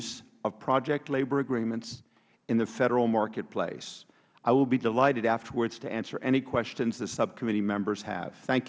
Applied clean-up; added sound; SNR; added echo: none; none; none; none.